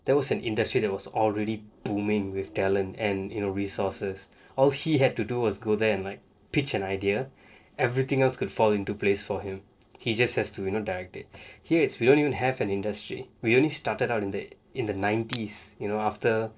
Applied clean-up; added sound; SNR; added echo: neural separator model SepFormer DNS4.